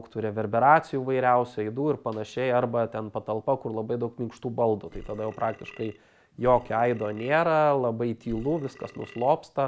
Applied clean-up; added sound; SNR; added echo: none; Burping, eructation; 20 dB; none.